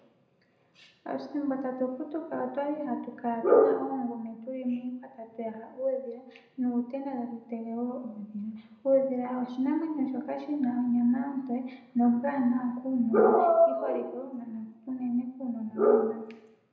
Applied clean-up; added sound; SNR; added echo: none; none; none; reverberation time 0.8 s.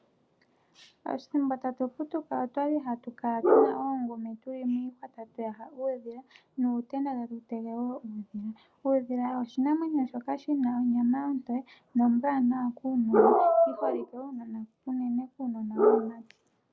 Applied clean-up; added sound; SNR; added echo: none; none; none; none.